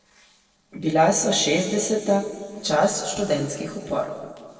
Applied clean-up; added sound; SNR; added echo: neural separator model SepFormer DNS4.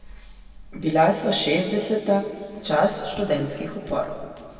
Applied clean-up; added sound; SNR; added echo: none; Drawer open or close; 19 dB; reverberation time 2.2 s.